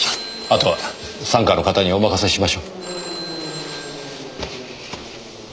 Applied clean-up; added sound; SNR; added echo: none; Subway, metro, underground + Telephone; 11 dB; none.